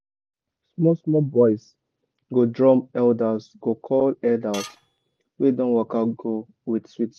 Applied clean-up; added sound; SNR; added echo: none; Tools; 17 dB; none.